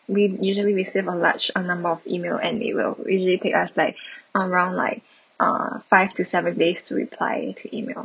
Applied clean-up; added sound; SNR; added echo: none; none; none; none.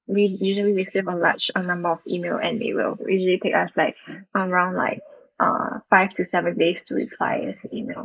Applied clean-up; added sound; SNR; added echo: neural mask model Resemble Enhance denoiser.